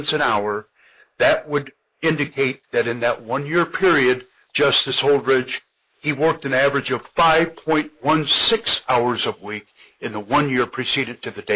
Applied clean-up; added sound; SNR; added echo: neural mask model Resemble Enhance denoiser.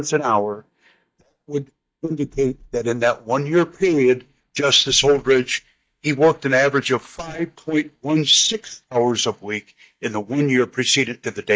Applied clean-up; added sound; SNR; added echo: neural mask model DeepFilterNet 3.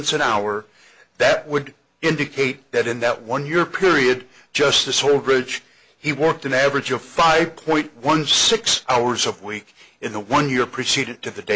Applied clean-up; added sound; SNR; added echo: none; none; none; none.